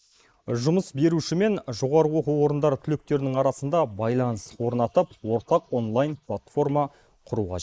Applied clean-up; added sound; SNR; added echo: neural mask model Resemble Enhance denoiser.